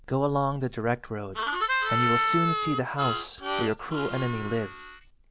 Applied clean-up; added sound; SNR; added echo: none; Harmonica; 0 dB; none.